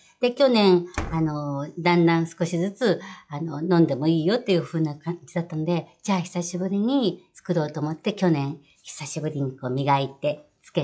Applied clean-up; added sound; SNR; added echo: classical method log-MMSE.